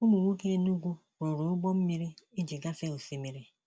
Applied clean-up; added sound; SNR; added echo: none; none; none; none.